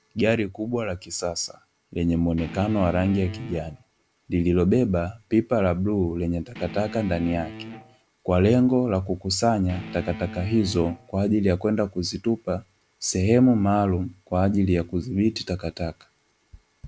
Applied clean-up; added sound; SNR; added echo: none; Guitar; 15 dB; none.